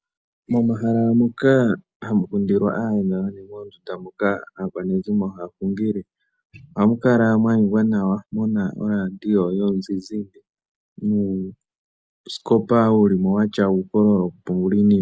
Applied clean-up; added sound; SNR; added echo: none; none; none; none.